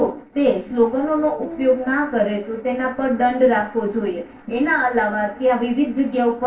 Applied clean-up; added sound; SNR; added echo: neural separator model SepFormer DNS4.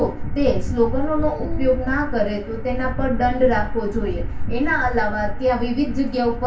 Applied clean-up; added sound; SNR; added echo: none; Dog; 20 dB; reverberation time 0.2 s.